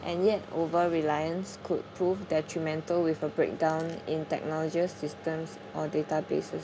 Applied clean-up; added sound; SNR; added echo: none; none; none; none.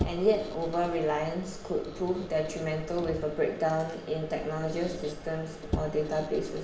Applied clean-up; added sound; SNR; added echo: none; Squeak; 9 dB; reverberation time 0.7 s.